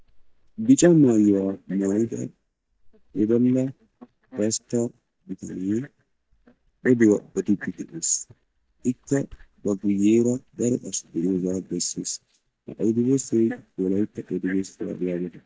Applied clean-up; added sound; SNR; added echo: neural mask model DeepFilterNet 3.